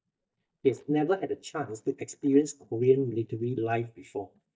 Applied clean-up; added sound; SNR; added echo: neural mask model DeepFilterNet 3.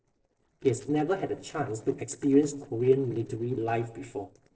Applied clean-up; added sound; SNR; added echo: neural separator model SepFormer DNS4.